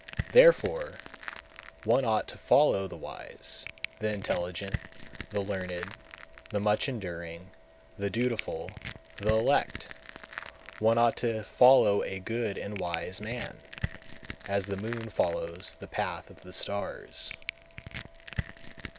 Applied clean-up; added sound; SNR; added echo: none; Crushing; 12 dB; none.